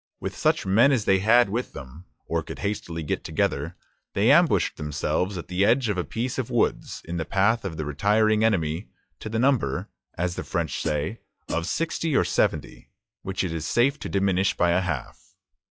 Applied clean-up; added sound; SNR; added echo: classical method log-MMSE.